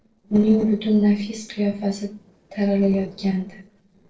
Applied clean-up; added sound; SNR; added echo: neural separator model SepFormer DNS4.